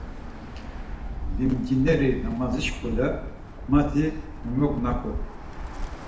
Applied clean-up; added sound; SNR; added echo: none; Bird; 5 dB; reverberation time 0.7 s.